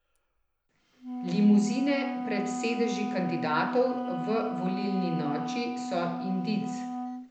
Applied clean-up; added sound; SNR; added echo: none; Wind instrument, woodwind instrument; 5 dB; none.